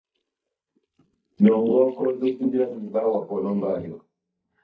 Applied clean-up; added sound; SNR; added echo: neural mask model DeepFilterNet 3.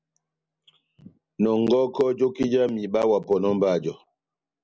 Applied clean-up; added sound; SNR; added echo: none; none; none; none.